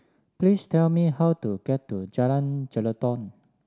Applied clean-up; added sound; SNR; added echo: none; none; none; none.